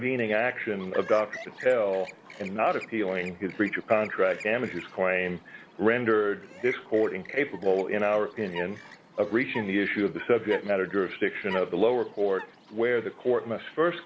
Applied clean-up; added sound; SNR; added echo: none; Chirp, tweet; 18 dB; none.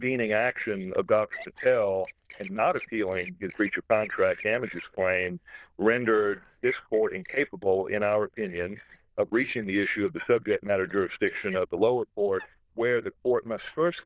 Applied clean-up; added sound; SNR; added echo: neural diffusion model UNIVERSE++.